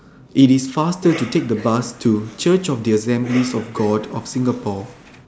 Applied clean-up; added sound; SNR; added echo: none; Cough; 18 dB; none.